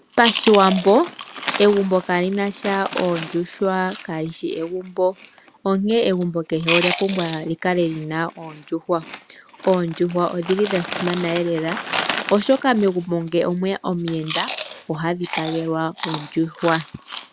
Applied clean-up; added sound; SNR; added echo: none; Chewing, mastication; 10 dB; none.